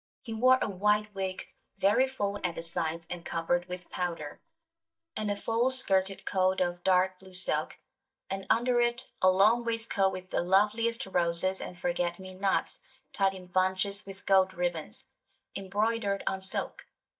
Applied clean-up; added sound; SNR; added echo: neural mask model DeepFilterNet 3.